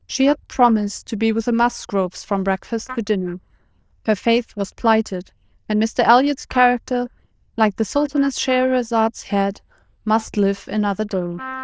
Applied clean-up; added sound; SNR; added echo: neural diffusion model UNIVERSE++.